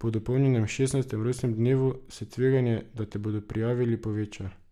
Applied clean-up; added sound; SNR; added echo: none; none; none; none.